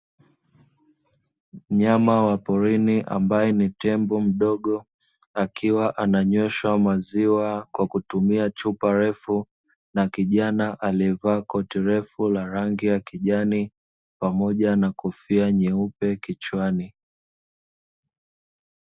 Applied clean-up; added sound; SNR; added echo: none; none; none; none.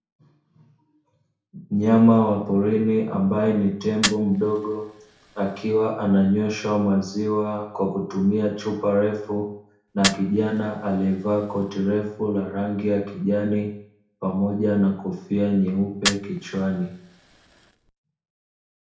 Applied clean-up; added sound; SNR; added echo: none; Fire; 14 dB; reverberation time 0.6 s.